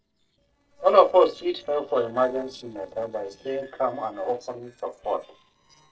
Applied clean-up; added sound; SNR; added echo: neural separator model SepFormer DNS4.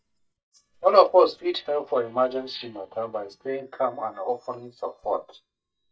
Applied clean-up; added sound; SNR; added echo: neural mask model DeepFilterNet 3.